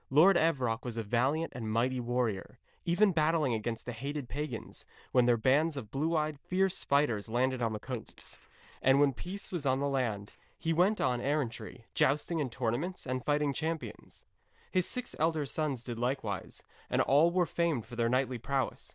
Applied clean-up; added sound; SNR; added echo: neural diffusion model UNIVERSE++.